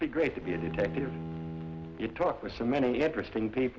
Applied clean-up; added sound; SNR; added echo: none; Bowed string instrument; 10 dB; none.